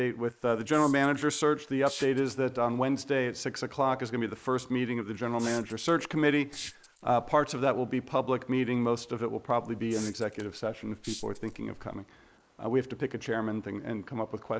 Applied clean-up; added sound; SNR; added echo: neural mask model Resemble Enhance denoiser.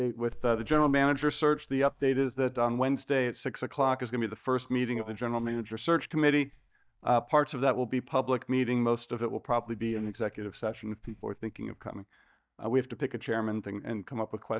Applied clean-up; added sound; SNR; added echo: neural mask model DeepFilterNet 3.